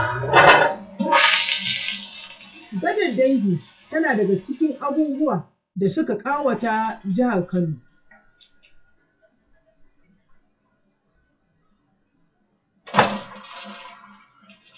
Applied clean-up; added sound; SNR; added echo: classical method WPE with log-MMSE.